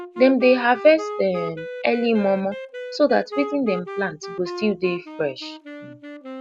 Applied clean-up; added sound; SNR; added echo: none; Wind instrument, woodwind instrument; 12 dB; none.